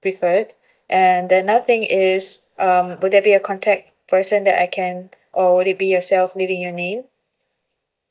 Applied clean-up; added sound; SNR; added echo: neural mask model DeepFilterNet 3.